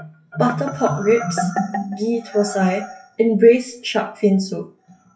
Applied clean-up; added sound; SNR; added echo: classical method WPE with log-MMSE.